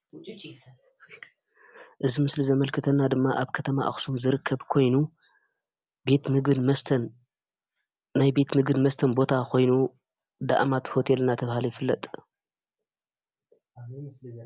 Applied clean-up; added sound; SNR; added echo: none; none; none; none.